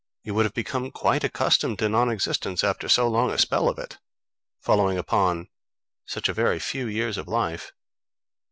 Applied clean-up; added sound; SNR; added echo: none; none; none; none.